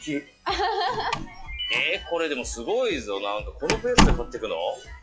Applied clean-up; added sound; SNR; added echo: classical method log-MMSE.